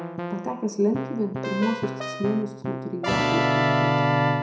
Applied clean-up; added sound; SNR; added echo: none; Keyboard (musical); -3 dB; reverberation time 0.6 s.